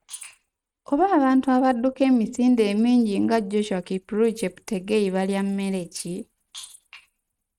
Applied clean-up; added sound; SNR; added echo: neural mask model RNNoise.